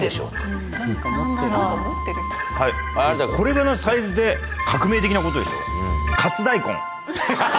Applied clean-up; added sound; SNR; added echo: none; Wind instrument, woodwind instrument; 9 dB; none.